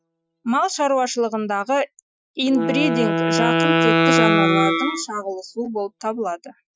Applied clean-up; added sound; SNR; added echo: classical method Wiener filter.